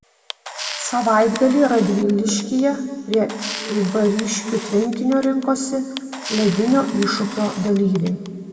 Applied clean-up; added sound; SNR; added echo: none; Camera; 14 dB; reverberation time 2.0 s.